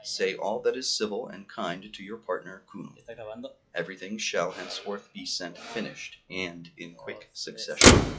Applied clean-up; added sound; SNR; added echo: classical method log-MMSE.